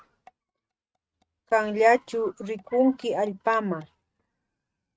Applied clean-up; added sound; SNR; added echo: neural mask model RNNoise.